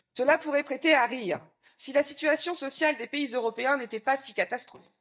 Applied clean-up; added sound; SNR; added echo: neural mask model DeepFilterNet 3.